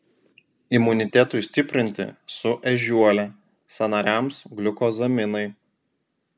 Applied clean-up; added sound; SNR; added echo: none; none; none; none.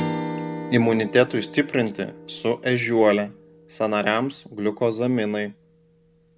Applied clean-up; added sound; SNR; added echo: none; Strum; 12 dB; none.